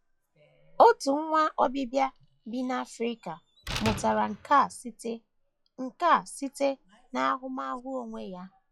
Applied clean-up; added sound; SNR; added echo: classical method log-MMSE.